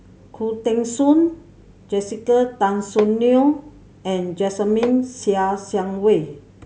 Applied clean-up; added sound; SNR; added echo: none; Hammer; 17 dB; none.